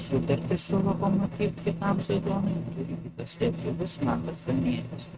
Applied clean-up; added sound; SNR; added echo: neural mask model RNNoise.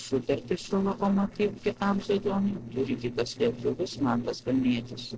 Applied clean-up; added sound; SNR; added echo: neural separator model SepFormer DNS4.